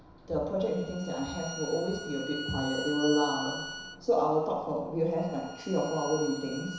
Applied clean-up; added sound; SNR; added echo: none; Bowed string instrument; 11 dB; reverberation time 1.0 s.